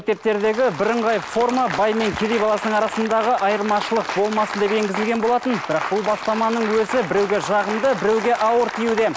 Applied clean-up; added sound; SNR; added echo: none; none; none; none.